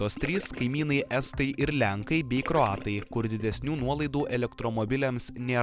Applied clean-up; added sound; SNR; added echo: none; Gurgling / Liquid; 17 dB; none.